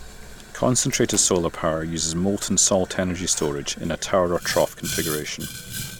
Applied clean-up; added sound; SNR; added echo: none; Boiling; 13 dB; none.